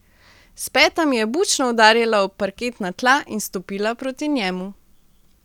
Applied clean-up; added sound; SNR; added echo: none; none; none; none.